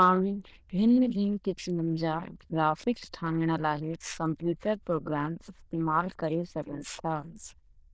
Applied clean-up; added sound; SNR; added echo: neural diffusion model UNIVERSE++.